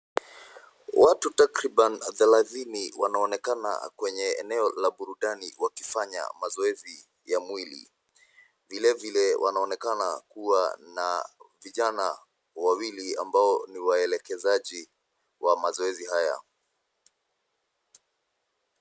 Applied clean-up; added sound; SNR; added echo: none; none; none; none.